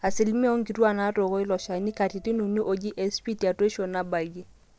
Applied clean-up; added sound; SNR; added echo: neural separator model SepFormer DNS4.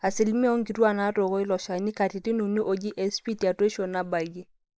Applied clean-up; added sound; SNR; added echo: neural mask model Resemble Enhance denoiser.